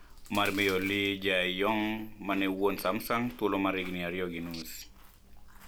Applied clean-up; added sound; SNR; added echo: none; Chewing, mastication; 15 dB; none.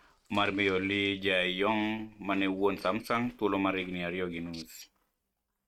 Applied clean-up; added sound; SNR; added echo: neural mask model RNNoise.